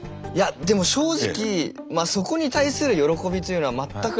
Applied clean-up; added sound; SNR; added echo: none; none; none; none.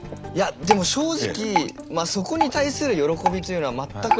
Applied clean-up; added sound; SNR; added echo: none; Drip; 4 dB; none.